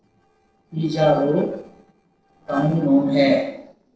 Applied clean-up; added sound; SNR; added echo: neural separator model SepFormer DNS4.